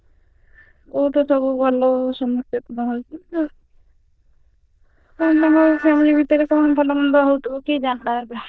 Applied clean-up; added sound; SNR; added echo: neural diffusion model UNIVERSE++.